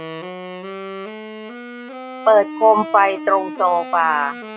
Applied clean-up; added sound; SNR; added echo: none; Wind instrument, woodwind instrument; 12 dB; none.